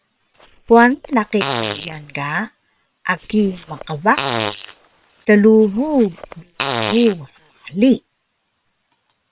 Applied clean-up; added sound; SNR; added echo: neural separator model SepFormer WHAM!.